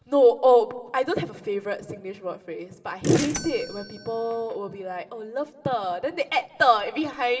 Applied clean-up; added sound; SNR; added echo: none; Bell / Mechanisms; 15 dB; reverberation time 2.2 s.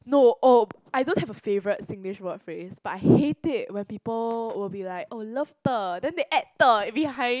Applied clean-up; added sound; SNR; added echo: none; none; none; none.